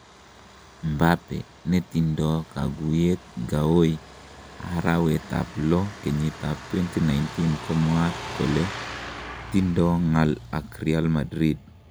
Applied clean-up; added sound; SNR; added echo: none; Truck; 15 dB; none.